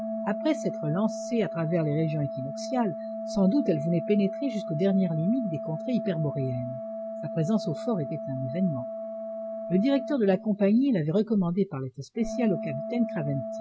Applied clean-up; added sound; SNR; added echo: none; Organ; 7 dB; none.